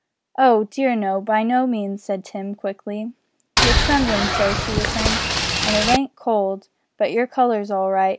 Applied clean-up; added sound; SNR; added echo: none; Boat, Water vehicle; -2 dB; none.